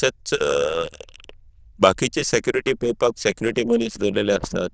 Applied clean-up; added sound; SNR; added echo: neural diffusion model UNIVERSE++.